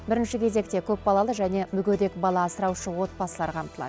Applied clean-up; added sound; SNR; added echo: none; none; none; none.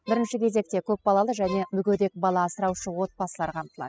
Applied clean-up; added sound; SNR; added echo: classical method spectral subtraction.